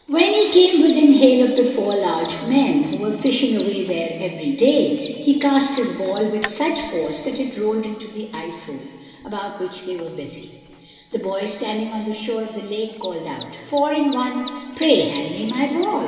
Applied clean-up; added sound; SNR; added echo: none; Mechanisms; 20 dB; reverberation time 2.3 s.